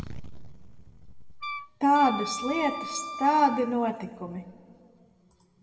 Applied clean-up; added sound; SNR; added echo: none; Wind instrument, woodwind instrument; 9 dB; reverberation time 1.5 s.